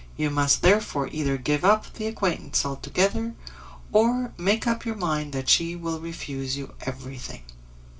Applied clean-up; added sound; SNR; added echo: none; none; none; reverberation time 0.2 s.